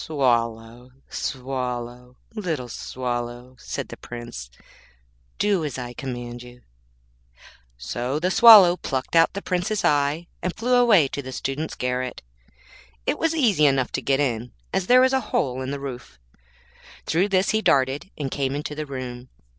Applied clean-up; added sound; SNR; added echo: none; none; none; none.